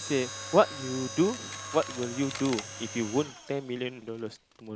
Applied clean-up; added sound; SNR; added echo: none; Mechanisms; 11 dB; none.